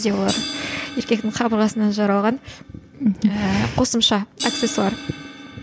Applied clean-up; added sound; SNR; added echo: none; Crash cymbal; 12 dB; none.